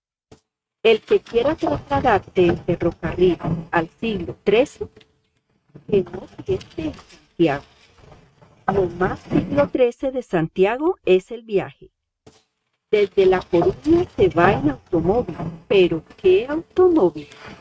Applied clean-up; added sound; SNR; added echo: neural mask model RNNoise.